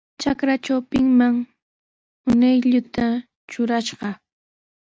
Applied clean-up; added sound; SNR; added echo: none; none; none; none.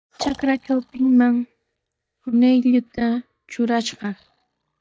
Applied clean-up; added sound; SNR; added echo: neural mask model DeepFilterNet 3.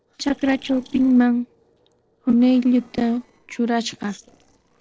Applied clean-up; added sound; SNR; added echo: neural separator model SepFormer DNS4.